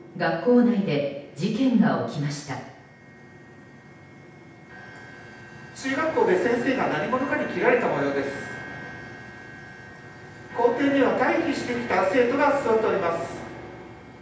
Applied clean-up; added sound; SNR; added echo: none; none; none; reverberation time 0.9 s.